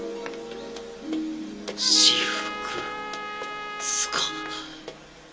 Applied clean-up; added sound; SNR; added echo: none; Trumpet; 7 dB; reverberation time 0.2 s.